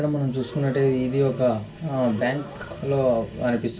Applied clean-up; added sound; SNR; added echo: none; Breathing; 19 dB; reverberation time 0.2 s.